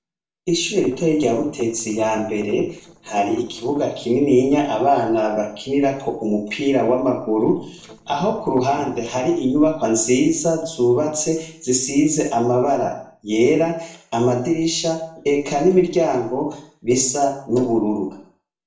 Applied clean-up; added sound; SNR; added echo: neural separator model SepFormer DNS4.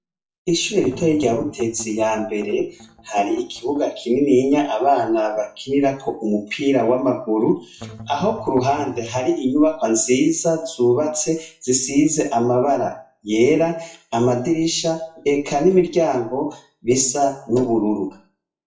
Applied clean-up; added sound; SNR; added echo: classical method WPE with log-MMSE.